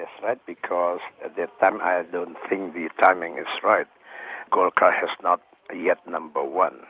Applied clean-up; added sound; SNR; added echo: none; none; none; none.